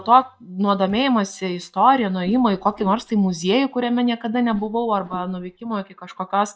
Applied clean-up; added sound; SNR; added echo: neural mask model DeepFilterNet 3.